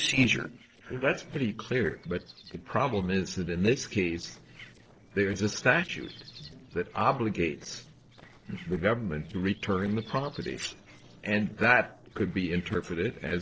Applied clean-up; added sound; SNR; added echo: neural separator model SepFormer DNS4.